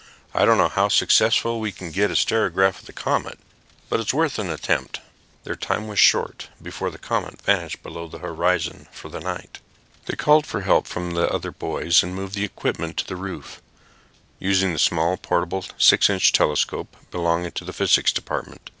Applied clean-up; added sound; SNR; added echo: none; none; none; none.